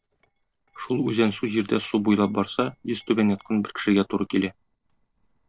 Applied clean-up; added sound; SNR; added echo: neural separator model SepFormer DNS4.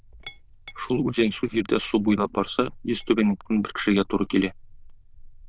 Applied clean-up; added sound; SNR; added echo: neural diffusion model UNIVERSE++.